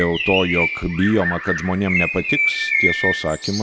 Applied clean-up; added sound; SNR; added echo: none; Bird; 1 dB; none.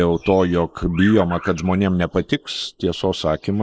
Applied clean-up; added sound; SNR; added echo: neural mask model Resemble Enhance denoiser.